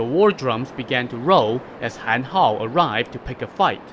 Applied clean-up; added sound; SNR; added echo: none; Waves, surf; 18 dB; none.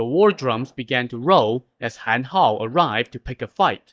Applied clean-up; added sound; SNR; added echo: neural mask model DeepFilterNet 3.